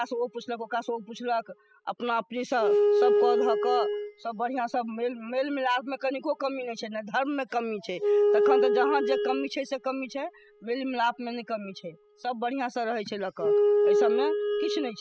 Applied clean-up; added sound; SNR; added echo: classical method spectral subtraction.